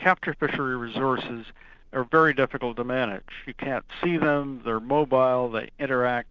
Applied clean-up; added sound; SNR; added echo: none; none; none; none.